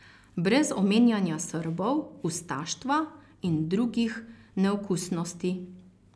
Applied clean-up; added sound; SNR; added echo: none; none; none; none.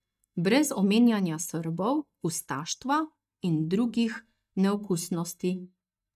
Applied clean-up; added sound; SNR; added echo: neural mask model DeepFilterNet 3.